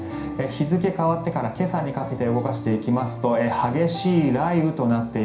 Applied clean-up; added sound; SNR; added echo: none; none; none; reverberation time 0.5 s.